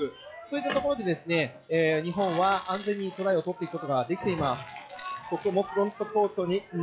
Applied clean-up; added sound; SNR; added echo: classical method log-MMSE.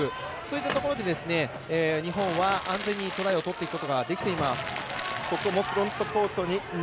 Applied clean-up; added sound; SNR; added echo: none; Crackle; 10 dB; none.